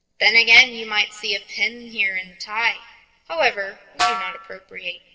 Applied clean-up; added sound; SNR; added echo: neural separator model SepFormer DNS4.